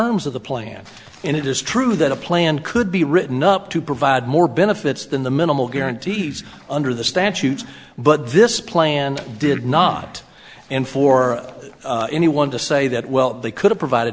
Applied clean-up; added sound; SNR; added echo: none; Breathing; 18 dB; none.